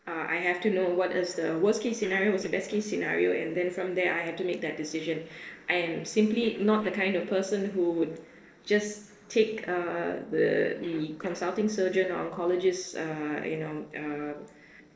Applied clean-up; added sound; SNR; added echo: neural separator model SepFormer DNS4.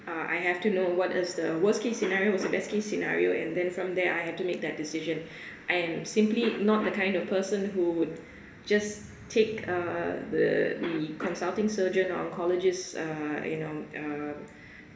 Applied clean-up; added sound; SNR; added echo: none; Cough; 18 dB; reverberation time 2.8 s.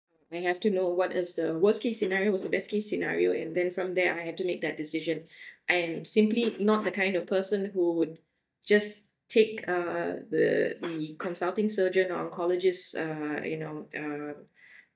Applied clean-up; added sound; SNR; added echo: neural mask model DeepFilterNet 3.